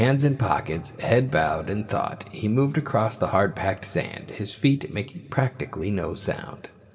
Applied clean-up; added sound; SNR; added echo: none; none; none; reverberation time 1.6 s.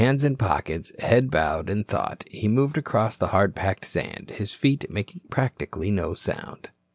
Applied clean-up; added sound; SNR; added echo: none; none; none; none.